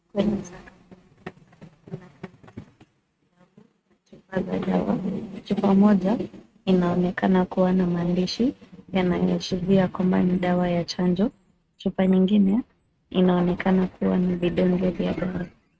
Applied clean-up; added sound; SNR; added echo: neural mask model RNNoise.